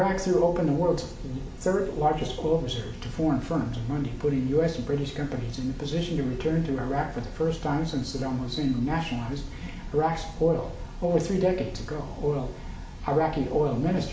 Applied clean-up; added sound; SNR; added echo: none; none; none; reverberation time 0.6 s.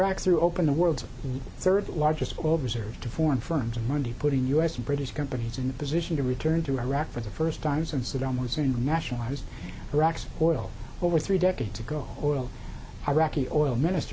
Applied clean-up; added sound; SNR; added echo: none; none; none; none.